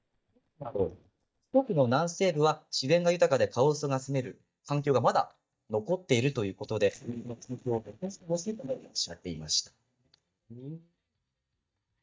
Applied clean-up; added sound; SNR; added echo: neural mask model DeepFilterNet 3.